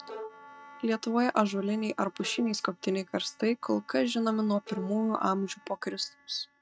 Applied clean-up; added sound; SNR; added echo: neural mask model RNNoise.